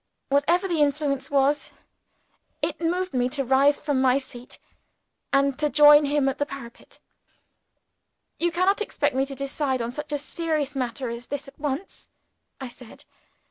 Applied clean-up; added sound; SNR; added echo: none; none; none; none.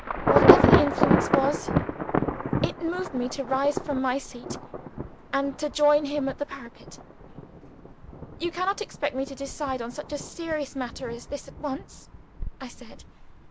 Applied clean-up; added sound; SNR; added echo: none; Thunder / Traffic noise, roadway noise / Rain / Insect; -2 dB; none.